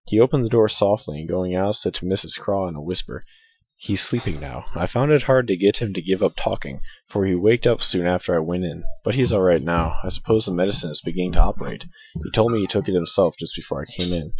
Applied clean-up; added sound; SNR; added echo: classical method Wiener filter.